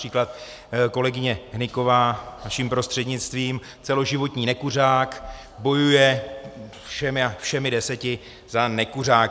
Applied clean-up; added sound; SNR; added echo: none; none; none; none.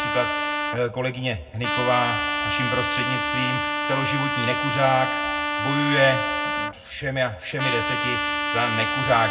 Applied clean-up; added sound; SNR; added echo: none; Trumpet; 0 dB; reverberation time 0.3 s.